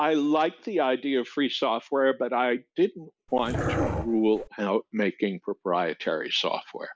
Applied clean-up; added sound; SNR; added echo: none; Dog; 4 dB; none.